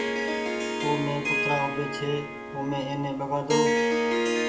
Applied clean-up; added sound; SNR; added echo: none; Harp; -3 dB; reverberation time 0.4 s.